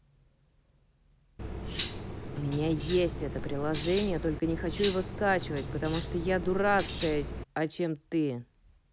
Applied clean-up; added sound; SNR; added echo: none; Cutlery, silverware; 5 dB; none.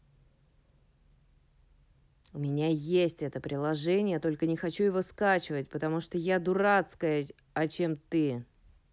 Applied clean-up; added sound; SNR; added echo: none; none; none; none.